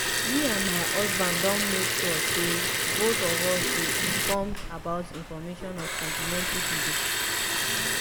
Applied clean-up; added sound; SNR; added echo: none; Liquid; -5 dB; none.